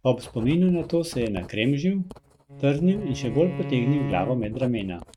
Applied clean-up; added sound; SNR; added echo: neural mask model RNNoise.